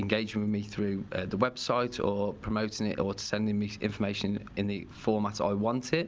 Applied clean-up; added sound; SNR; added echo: none; none; none; none.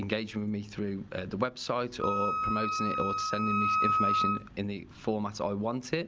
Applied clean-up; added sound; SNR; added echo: none; Wind instrument, woodwind instrument; -3 dB; none.